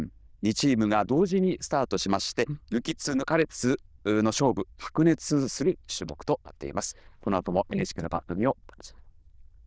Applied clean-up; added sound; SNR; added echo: neural diffusion model UNIVERSE++.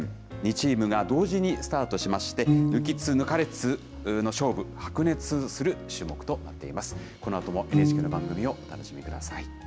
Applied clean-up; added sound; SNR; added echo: none; Piano; 4 dB; none.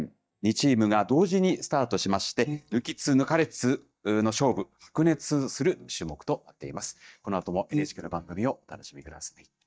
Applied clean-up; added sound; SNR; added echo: neural mask model DeepFilterNet 3.